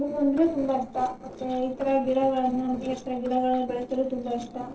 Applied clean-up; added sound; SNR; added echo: neural separator model SepFormer DNS4.